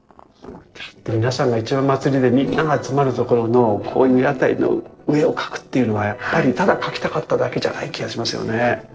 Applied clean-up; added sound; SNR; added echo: neural separator model SepFormer DNS4.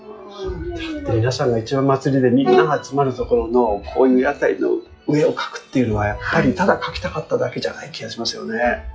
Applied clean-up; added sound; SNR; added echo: classical method WPE with log-MMSE.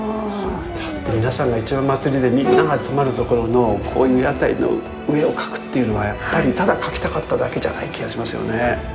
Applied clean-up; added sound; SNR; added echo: none; Bowed string instrument; 2 dB; reverberation time 1.3 s.